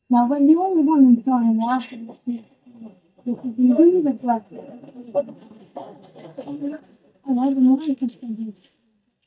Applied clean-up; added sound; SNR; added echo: neural mask model DeepFilterNet 3.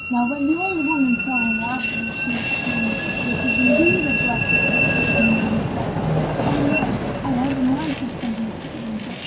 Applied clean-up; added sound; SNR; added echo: none; Train; -2 dB; reverberation time 0.3 s.